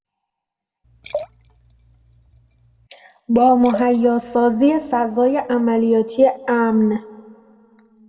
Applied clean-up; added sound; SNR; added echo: none; Liquid; 16 dB; reverberation time 1.3 s.